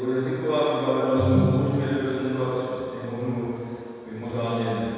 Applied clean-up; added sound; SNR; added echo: none; Ringtone; 3 dB; reverberation time 2.1 s.